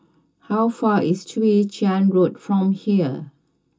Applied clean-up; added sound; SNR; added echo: none; none; none; reverberation time 0.2 s.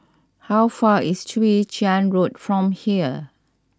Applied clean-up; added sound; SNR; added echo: none; none; none; none.